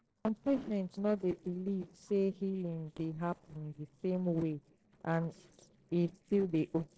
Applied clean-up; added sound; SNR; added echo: neural separator model SepFormer DNS4.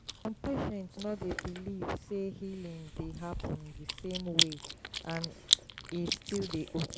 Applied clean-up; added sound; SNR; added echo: none; Chewing, mastication; 0 dB; none.